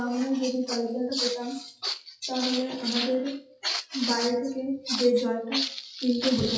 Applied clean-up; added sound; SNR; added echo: classical method WPE with log-MMSE.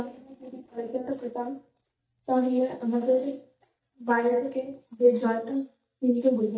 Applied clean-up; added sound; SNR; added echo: neural mask model DeepFilterNet 3.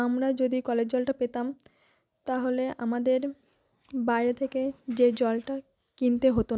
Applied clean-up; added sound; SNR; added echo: none; none; none; none.